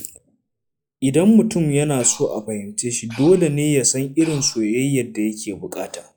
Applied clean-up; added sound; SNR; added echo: classical method log-MMSE.